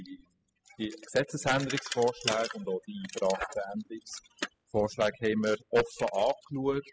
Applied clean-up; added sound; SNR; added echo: classical method spectral subtraction.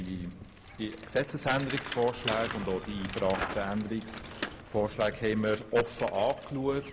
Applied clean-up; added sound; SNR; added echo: none; Bicycle; 9 dB; none.